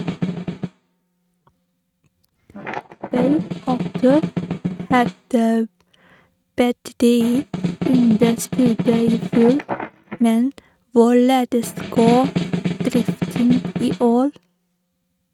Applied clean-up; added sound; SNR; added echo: neural mask model RNNoise.